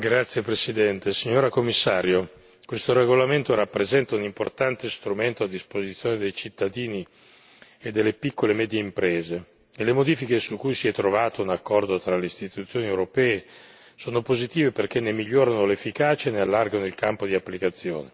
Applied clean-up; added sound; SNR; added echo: none; none; none; none.